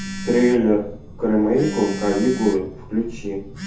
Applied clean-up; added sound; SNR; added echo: none; Telephone; 11 dB; reverberation time 0.5 s.